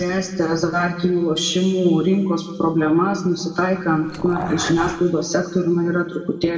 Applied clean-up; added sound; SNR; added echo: none; Dog; 10 dB; reverberation time 1.4 s.